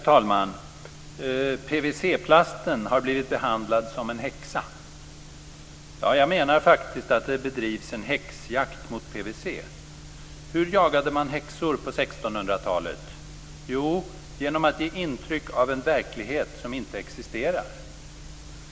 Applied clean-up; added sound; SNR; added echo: none; none; none; none.